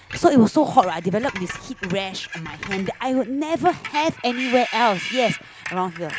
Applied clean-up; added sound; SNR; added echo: none; Screech; 12 dB; none.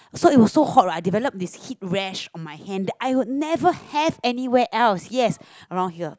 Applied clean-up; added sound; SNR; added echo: none; none; none; none.